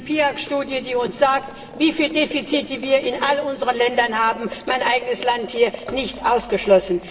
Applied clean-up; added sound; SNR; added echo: none; Boiling; 16 dB; reverberation time 1.6 s.